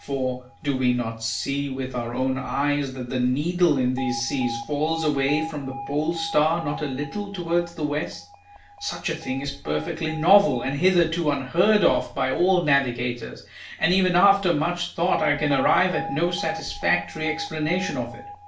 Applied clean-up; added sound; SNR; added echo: none; Alarm; 15 dB; reverberation time 0.4 s.